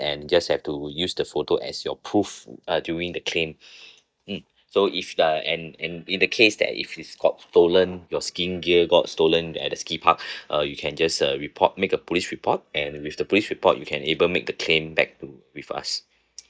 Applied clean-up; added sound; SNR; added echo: neural mask model DeepFilterNet 3.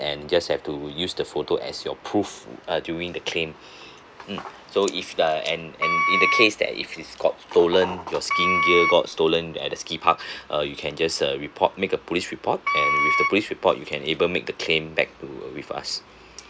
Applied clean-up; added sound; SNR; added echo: none; Wind instrument, woodwind instrument; -1 dB; none.